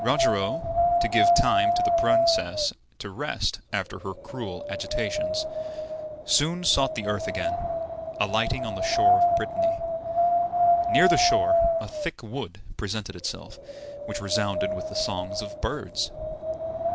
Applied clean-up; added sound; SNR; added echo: none; Wind; -3 dB; none.